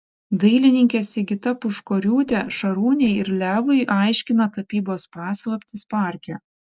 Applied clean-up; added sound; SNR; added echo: neural separator model SepFormer DNS4.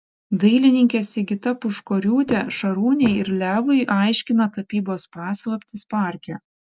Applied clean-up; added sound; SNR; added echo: none; Walk, footsteps; 17 dB; none.